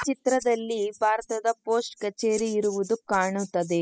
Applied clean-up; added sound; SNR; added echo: classical method spectral subtraction.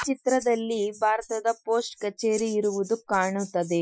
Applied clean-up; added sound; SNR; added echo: classical method Wiener filter.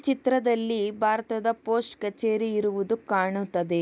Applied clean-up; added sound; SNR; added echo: none; none; none; none.